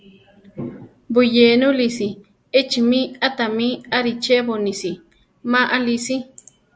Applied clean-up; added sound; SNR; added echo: none; none; none; none.